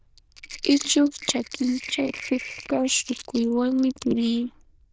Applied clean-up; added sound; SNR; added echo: neural diffusion model UNIVERSE++.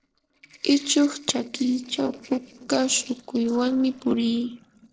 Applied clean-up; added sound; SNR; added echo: neural separator model SepFormer DNS4.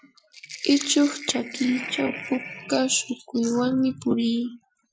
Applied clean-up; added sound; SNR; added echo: classical method Wiener filter.